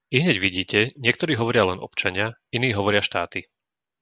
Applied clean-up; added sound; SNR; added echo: none; none; none; none.